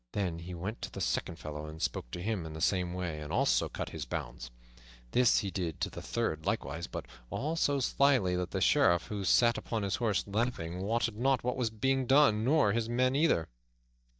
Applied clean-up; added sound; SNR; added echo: neural mask model DeepFilterNet 3.